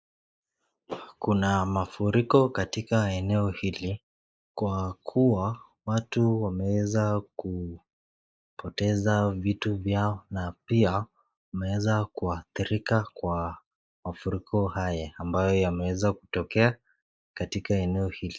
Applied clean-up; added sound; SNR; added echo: neural mask model Resemble Enhance denoiser.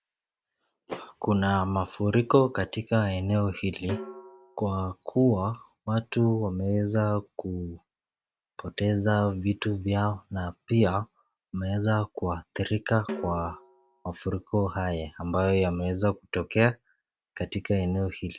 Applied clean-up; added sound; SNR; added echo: none; Snare drum; 15 dB; none.